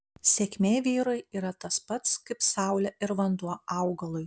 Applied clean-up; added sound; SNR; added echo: none; none; none; none.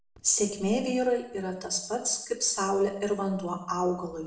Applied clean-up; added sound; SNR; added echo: none; none; none; reverberation time 0.7 s.